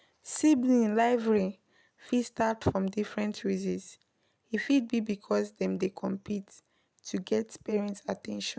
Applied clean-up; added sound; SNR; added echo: none; none; none; none.